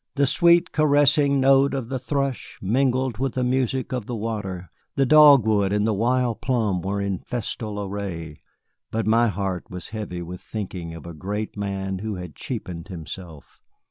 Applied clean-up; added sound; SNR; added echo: none; none; none; none.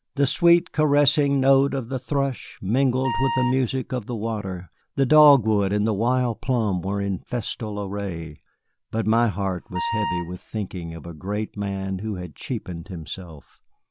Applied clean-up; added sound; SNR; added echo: none; Wind instrument, woodwind instrument; 6 dB; none.